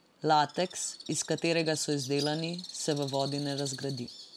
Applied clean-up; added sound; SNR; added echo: none; Bird; 13 dB; none.